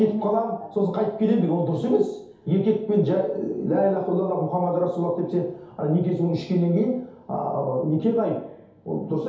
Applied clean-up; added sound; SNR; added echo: none; none; none; reverberation time 0.8 s.